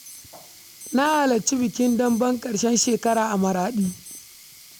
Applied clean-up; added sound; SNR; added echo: none; Sink (filling or washing) + Alarm; 20 dB; none.